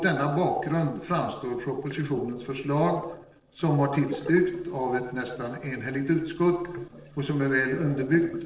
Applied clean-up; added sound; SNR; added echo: neural separator model SepFormer DNS4.